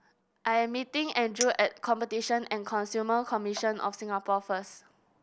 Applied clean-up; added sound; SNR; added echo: none; Chink, clink; 16 dB; none.